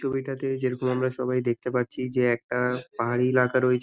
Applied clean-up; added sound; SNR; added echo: none; none; none; none.